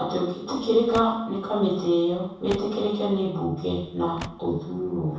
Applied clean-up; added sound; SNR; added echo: none; Car; 19 dB; reverberation time 0.7 s.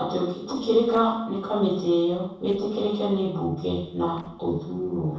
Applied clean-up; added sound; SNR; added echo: neural separator model SepFormer DNS4.